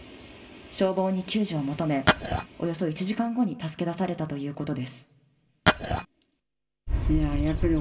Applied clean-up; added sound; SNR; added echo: none; Glass; -5 dB; reverberation time 0.8 s.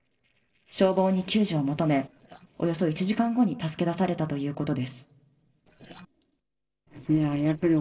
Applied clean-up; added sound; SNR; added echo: neural separator model SepFormer DNS4.